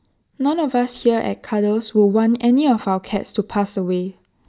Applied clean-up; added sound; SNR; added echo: none; none; none; none.